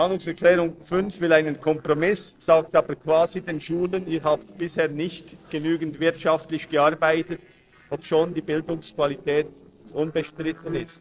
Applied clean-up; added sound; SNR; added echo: neural separator model SepFormer DNS4.